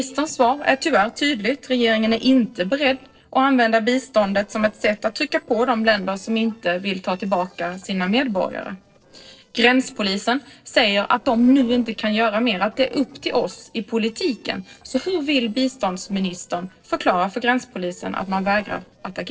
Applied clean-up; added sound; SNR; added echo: neural separator model SepFormer DNS4.